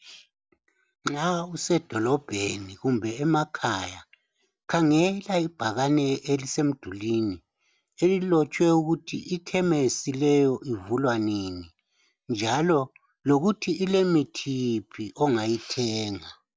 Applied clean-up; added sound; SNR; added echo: none; none; none; none.